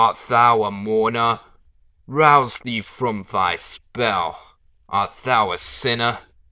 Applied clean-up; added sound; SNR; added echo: neural diffusion model UNIVERSE++.